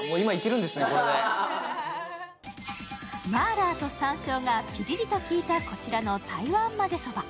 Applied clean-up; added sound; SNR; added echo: none; Bird; 19 dB; none.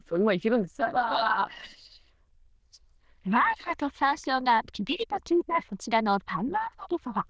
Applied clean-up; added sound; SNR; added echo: neural diffusion model UNIVERSE++.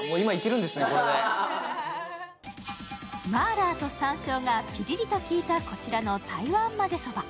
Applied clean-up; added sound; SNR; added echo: none; none; none; none.